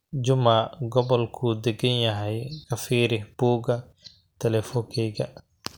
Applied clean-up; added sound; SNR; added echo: none; none; none; none.